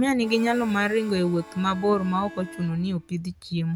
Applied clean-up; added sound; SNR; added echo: none; Harmonica + Bowed string instrument; 18 dB; none.